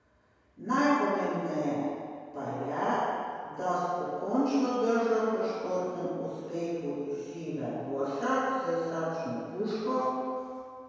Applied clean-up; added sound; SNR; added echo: none; none; none; reverberation time 1.9 s.